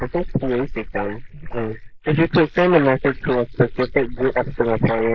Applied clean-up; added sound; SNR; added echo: neural mask model Resemble Enhance denoiser.